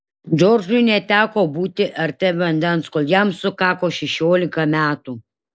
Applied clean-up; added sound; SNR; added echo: none; none; none; none.